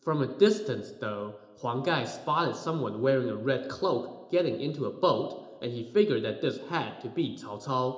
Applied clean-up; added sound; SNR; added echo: none; none; none; reverberation time 0.8 s.